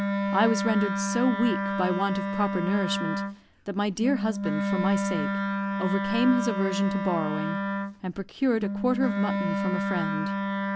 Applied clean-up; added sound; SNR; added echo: none; Wind instrument, woodwind instrument; 0 dB; none.